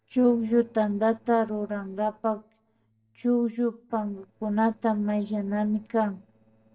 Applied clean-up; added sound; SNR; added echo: neural separator model SepFormer DNS4.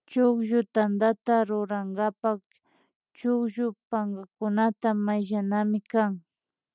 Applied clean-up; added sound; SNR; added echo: none; none; none; none.